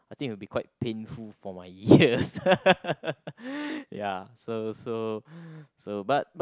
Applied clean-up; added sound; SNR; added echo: none; none; none; none.